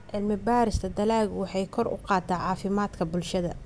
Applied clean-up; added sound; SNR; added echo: none; none; none; none.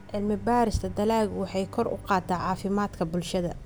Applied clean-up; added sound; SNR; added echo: none; Bowed string instrument; 20 dB; none.